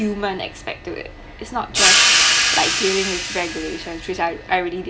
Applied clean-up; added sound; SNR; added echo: none; Cymbal; -4 dB; none.